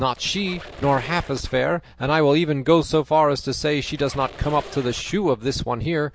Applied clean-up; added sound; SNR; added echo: none; Squeak; 19 dB; none.